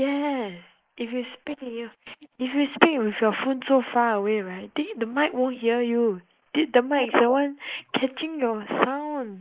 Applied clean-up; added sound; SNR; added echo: neural mask model Resemble Enhance denoiser.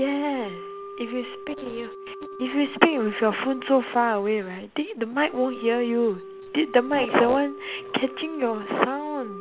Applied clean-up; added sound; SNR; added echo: none; Wind instrument, woodwind instrument; 14 dB; none.